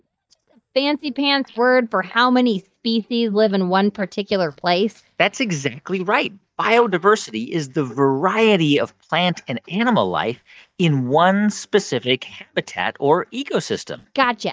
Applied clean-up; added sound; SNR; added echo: neural mask model DeepFilterNet 3.